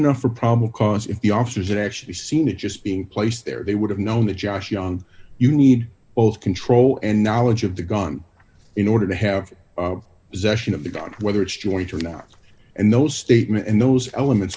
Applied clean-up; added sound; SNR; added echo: none; none; none; none.